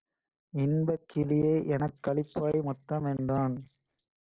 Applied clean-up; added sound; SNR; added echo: neural separator model SepFormer DNS4.